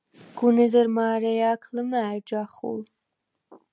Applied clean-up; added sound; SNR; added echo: none; none; none; none.